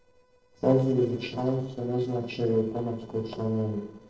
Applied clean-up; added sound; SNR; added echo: neural separator model SepFormer DNS4.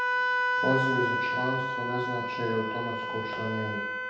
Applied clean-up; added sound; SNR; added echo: none; Wind instrument, woodwind instrument; -3 dB; reverberation time 0.9 s.